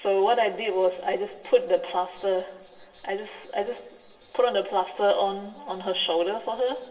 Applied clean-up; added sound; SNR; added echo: none; none; none; reverberation time 2.9 s.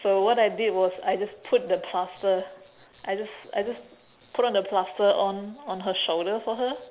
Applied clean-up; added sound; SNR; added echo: none; none; none; none.